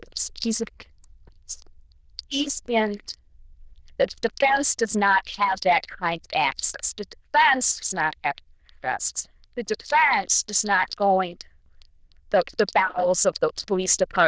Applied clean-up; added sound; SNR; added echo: neural diffusion model UNIVERSE++.